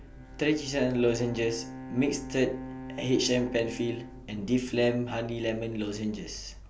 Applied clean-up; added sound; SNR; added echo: none; Bowed string instrument; 14 dB; none.